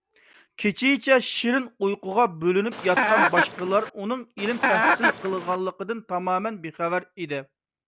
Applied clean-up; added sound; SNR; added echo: none; Chicken, rooster; -2 dB; none.